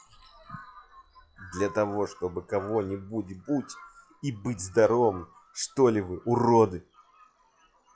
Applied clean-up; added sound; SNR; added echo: classical method log-MMSE.